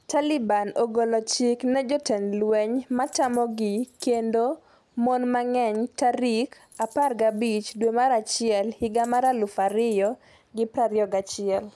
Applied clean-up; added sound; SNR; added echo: none; Coin (dropping); 18 dB; none.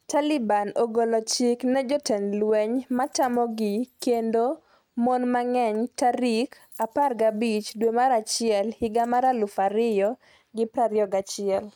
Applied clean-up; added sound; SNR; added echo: neural mask model RNNoise.